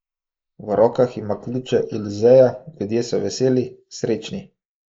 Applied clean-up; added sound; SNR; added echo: neural mask model Resemble Enhance denoiser.